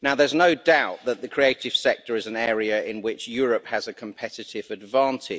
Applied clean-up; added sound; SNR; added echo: none; none; none; none.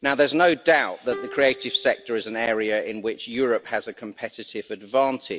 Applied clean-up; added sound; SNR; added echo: none; Plucked string instrument; 18 dB; none.